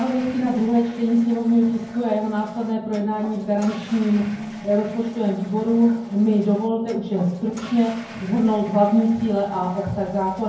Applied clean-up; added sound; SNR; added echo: none; Toilet flush / Water; 18 dB; reverberation time 0.9 s.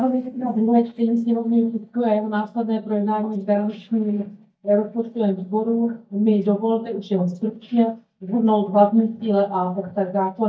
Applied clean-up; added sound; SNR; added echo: neural mask model DeepFilterNet 3.